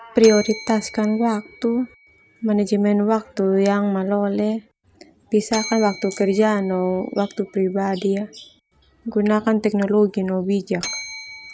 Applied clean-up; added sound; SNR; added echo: none; Bell; 18 dB; none.